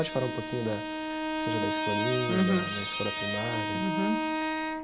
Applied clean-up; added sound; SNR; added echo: none; Bowed string instrument; 0 dB; none.